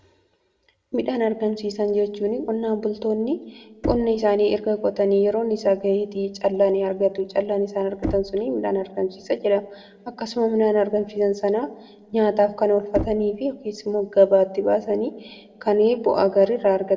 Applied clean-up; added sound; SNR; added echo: none; Knock; 14 dB; reverberation time 1.2 s.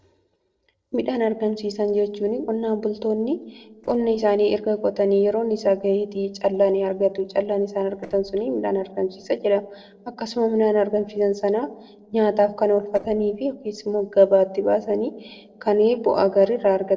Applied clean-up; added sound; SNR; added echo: neural separator model SepFormer DNS4.